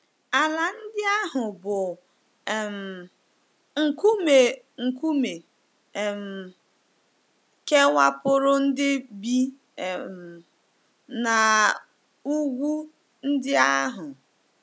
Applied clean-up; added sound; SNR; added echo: none; none; none; none.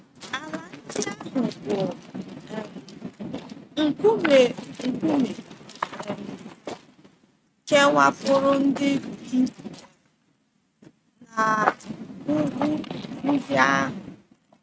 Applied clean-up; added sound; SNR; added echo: neural mask model RNNoise.